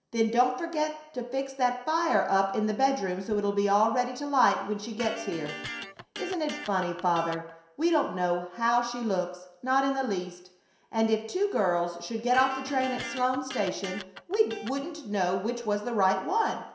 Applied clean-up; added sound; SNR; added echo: none; Electric guitar; 12 dB; reverberation time 0.7 s.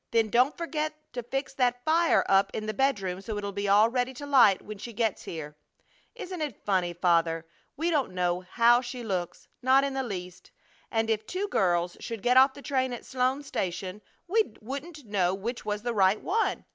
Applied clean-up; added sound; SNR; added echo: none; none; none; none.